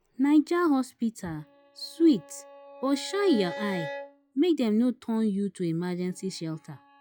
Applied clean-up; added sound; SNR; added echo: classical method log-MMSE.